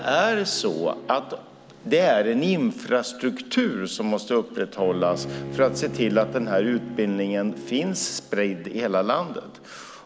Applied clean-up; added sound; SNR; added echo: none; Bowed string instrument; 15 dB; none.